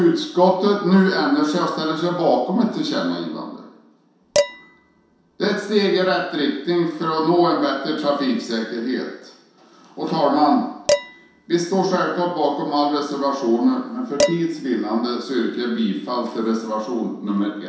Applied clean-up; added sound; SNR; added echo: none; Dishes, pots, and pans; 8 dB; reverberation time 0.7 s.